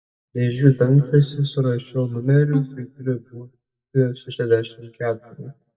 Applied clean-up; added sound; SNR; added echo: neural mask model DeepFilterNet 3.